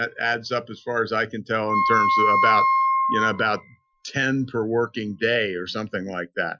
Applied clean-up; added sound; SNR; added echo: classical method Wiener filter.